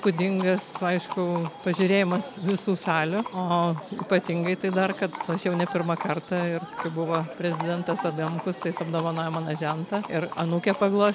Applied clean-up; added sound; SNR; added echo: none; Livestock, farm animals, working animals; 12 dB; none.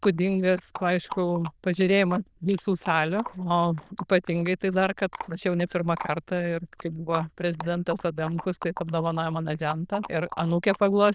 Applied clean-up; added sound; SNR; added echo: neural diffusion model UNIVERSE++.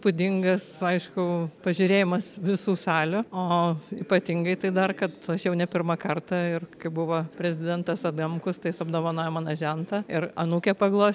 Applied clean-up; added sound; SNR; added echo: none; none; none; none.